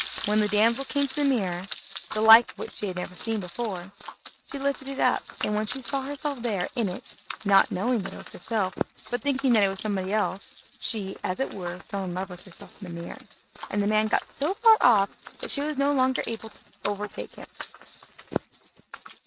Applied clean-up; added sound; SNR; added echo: neural mask model RNNoise.